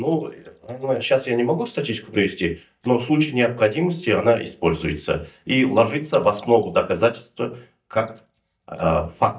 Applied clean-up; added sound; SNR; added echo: neural mask model DeepFilterNet 3.